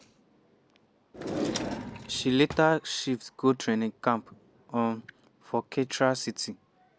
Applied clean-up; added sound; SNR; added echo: none; Drawer open or close; 6 dB; none.